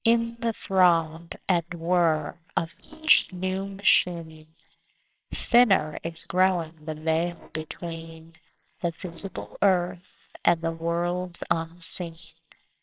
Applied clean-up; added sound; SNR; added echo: neural separator model SepFormer WHAMR!.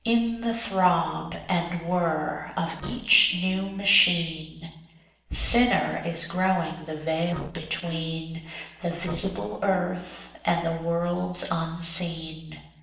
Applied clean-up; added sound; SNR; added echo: neural separator model SepFormer DNS4.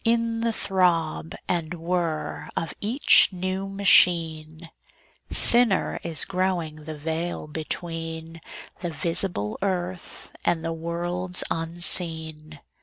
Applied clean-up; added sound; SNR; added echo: none; none; none; none.